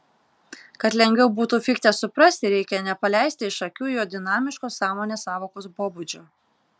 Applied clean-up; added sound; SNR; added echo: none; none; none; none.